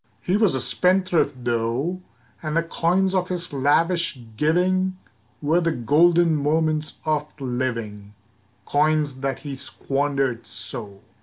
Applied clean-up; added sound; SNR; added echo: none; none; none; none.